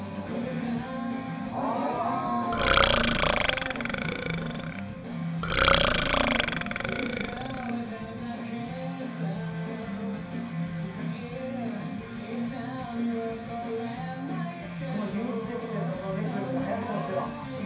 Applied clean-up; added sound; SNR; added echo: none; Burping, eructation; -5 dB; reverberation time 0.6 s.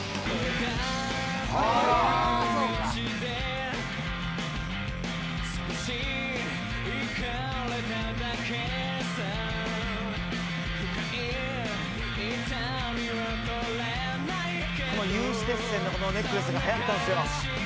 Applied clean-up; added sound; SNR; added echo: none; none; none; none.